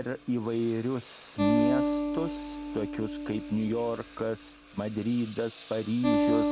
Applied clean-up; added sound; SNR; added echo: none; Engine + Acoustic guitar; 0 dB; none.